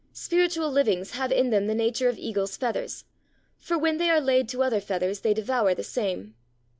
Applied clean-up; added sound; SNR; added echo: none; none; none; none.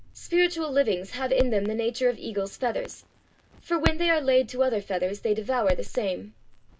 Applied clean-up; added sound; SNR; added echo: none; Crackle; 9 dB; reverberation time 0.2 s.